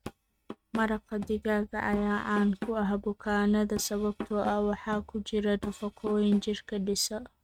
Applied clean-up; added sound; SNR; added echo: neural mask model RNNoise.